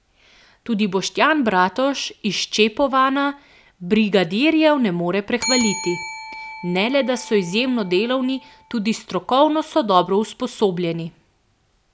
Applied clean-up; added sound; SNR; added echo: none; Bell; 11 dB; none.